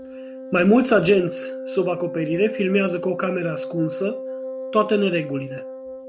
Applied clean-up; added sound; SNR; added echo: none; Wind instrument, woodwind instrument; 9 dB; none.